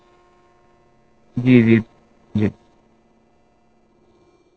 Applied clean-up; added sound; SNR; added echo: neural separator model SepFormer DNS4.